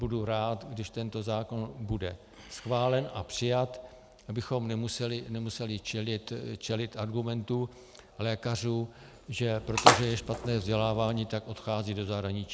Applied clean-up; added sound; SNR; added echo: none; Splash, splatter; -3 dB; none.